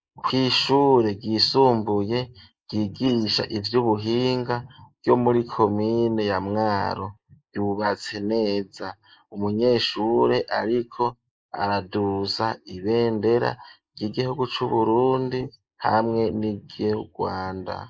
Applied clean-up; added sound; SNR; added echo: neural mask model Resemble Enhance denoiser.